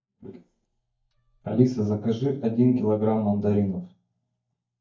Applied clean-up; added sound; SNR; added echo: neural mask model DeepFilterNet 3.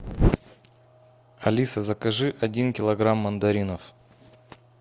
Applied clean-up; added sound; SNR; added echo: none; none; none; none.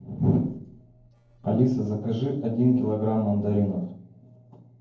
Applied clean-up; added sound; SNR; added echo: neural separator model SepFormer DNS4.